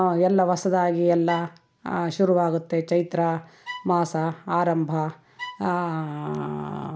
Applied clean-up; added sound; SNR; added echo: none; Bowed string instrument; 17 dB; none.